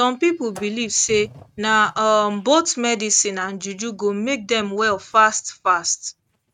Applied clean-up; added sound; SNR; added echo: neural mask model RNNoise.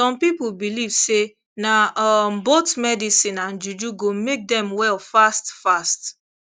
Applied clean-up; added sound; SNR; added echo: none; none; none; none.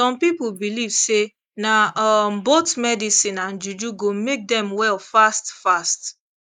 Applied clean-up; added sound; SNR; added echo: neural mask model Resemble Enhance denoiser.